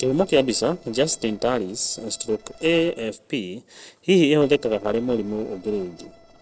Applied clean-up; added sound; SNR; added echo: neural separator model SepFormer DNS4.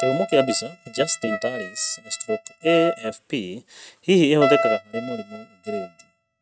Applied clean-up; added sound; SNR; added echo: neural mask model RNNoise.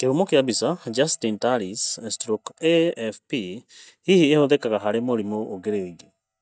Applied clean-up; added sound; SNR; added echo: neural mask model DeepFilterNet 3.